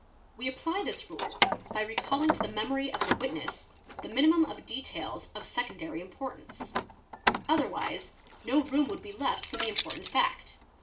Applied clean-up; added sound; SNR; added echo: none; Keys jangling; 2 dB; reverberation time 0.3 s.